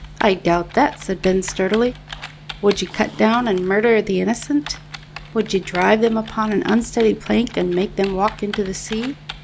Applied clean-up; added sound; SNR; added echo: none; Typing; 16 dB; none.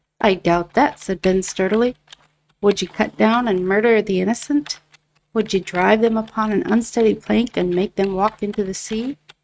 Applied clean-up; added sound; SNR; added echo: neural mask model RNNoise.